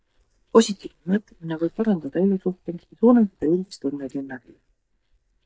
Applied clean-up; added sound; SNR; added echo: neural mask model DeepFilterNet 3.